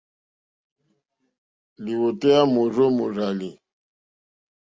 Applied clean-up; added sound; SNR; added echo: none; none; none; none.